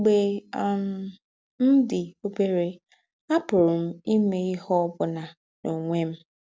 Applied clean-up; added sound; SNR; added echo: none; none; none; none.